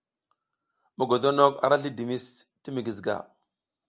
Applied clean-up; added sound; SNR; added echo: none; none; none; none.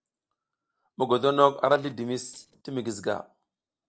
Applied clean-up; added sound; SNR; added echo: neural separator model SepFormer DNS4.